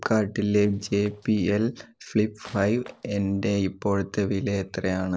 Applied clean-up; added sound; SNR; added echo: neural separator model SepFormer DNS4.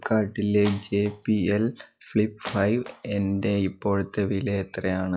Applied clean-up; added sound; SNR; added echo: classical method log-MMSE.